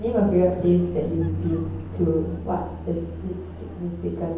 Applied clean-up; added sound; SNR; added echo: none; Car passing by; 8 dB; reverberation time 0.9 s.